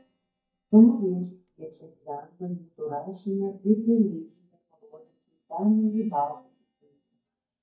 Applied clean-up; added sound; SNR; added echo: neural mask model DeepFilterNet 3.